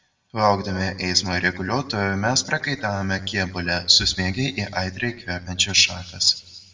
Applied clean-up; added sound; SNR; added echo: none; none; none; reverberation time 1.2 s.